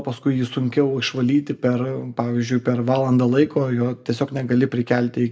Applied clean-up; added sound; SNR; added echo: none; none; none; reverberation time 0.3 s.